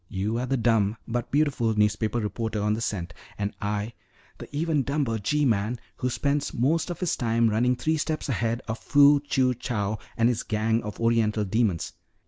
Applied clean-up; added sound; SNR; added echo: none; none; none; none.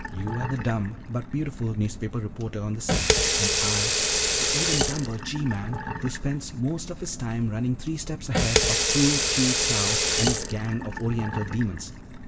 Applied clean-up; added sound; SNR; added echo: none; Sink (filling or washing) / Water tap, faucet; -2 dB; reverberation time 0.6 s.